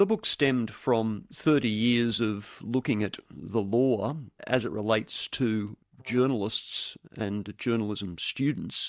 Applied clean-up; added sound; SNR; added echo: neural mask model DeepFilterNet 3.